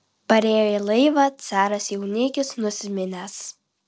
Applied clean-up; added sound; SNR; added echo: none; none; none; none.